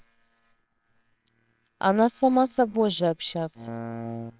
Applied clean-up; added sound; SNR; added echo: neural separator model SepFormer WHAMR!.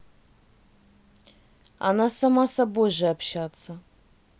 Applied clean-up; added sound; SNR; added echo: none; none; none; none.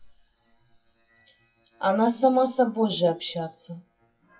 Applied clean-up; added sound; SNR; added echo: classical method WPE with log-MMSE.